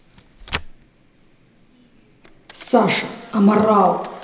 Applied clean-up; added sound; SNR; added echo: none; Camera; 18 dB; reverberation time 1.4 s.